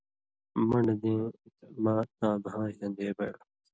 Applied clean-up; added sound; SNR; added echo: none; none; none; none.